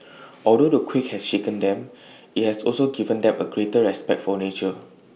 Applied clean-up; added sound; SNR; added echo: none; none; none; none.